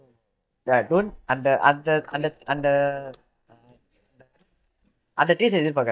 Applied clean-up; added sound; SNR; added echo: neural mask model DeepFilterNet 3.